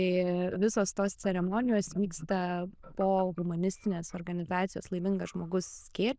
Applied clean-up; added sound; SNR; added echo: neural diffusion model UNIVERSE++.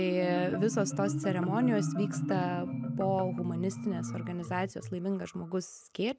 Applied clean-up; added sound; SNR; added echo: none; Marimba, xylophone; 4 dB; none.